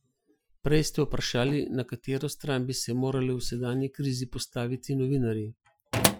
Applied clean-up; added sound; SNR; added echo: classical method Wiener filter.